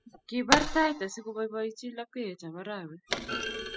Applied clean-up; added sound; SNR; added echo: classical method spectral subtraction.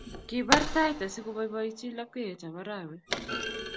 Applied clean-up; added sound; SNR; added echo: none; Thump, thud; 2 dB; none.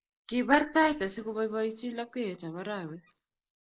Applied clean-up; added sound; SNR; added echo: neural mask model Resemble Enhance denoiser.